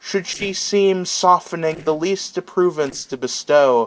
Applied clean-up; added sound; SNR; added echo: neural separator model SepFormer DNS4.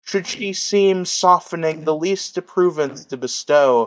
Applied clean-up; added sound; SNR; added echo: neural mask model DeepFilterNet 3.